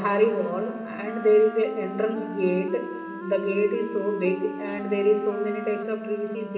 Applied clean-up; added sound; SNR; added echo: none; Wind instrument, woodwind instrument; 11 dB; reverberation time 2.1 s.